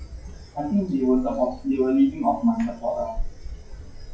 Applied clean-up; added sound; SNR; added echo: classical method WPE with log-MMSE.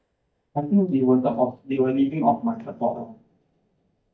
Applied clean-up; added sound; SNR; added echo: neural mask model DeepFilterNet 3.